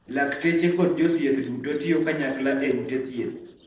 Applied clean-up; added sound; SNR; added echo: neural separator model SepFormer DNS4.